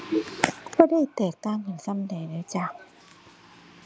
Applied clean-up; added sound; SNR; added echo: none; none; none; none.